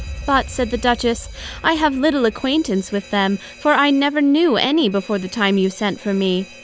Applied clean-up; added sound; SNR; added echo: none; Alarm; 17 dB; none.